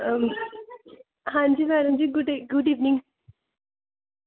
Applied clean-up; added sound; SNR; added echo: none; none; none; none.